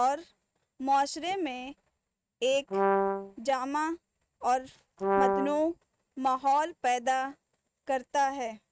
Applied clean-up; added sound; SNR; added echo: neural mask model RNNoise.